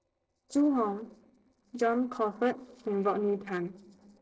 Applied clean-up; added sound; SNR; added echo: neural separator model SepFormer DNS4.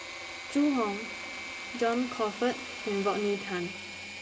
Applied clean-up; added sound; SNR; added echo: none; Engine / Mechanisms; 8 dB; reverberation time 2.6 s.